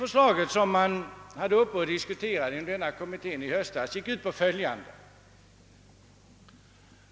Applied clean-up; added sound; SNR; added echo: none; none; none; none.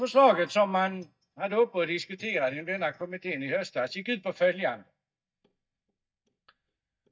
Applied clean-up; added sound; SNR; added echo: neural mask model DeepFilterNet 3.